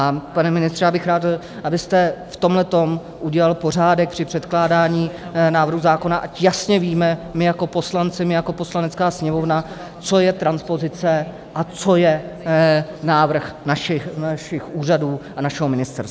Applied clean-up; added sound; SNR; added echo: none; none; none; none.